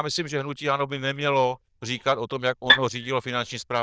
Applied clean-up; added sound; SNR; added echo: neural diffusion model UNIVERSE++.